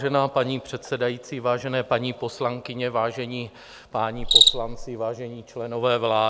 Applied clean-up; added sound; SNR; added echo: none; Cricket; 2 dB; none.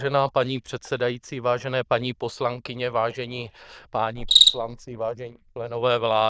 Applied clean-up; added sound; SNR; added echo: neural diffusion model UNIVERSE++.